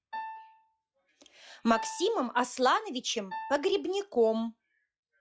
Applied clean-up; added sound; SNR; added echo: classical method log-MMSE.